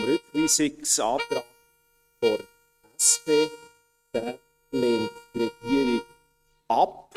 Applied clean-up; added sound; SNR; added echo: neural mask model RNNoise.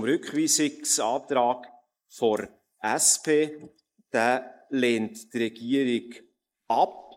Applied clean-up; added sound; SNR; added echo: neural mask model Resemble Enhance denoiser.